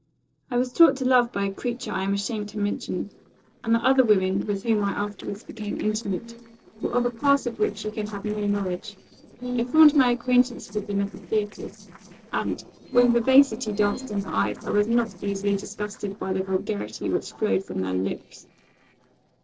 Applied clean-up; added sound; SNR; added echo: neural separator model SepFormer DNS4.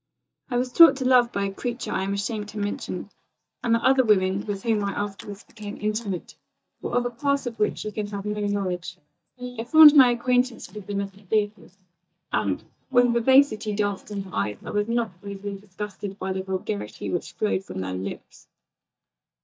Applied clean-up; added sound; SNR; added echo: neural mask model DeepFilterNet 3.